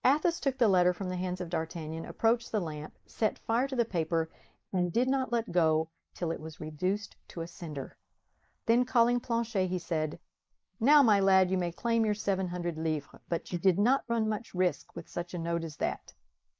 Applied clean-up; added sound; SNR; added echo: neural mask model Resemble Enhance denoiser.